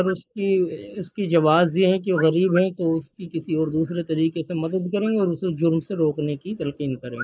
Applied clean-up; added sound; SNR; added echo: neural mask model Resemble Enhance denoiser.